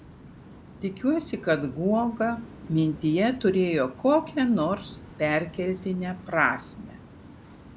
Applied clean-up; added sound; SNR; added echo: none; Waves, surf; 18 dB; none.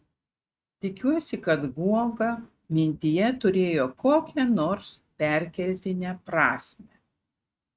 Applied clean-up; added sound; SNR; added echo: neural mask model RNNoise.